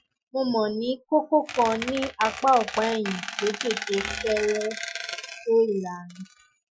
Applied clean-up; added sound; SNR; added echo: classical method Wiener filter.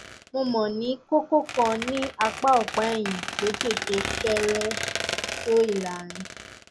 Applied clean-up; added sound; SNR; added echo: none; Squeak; 7 dB; none.